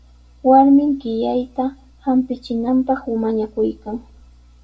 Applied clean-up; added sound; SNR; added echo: none; none; none; reverberation time 0.1 s.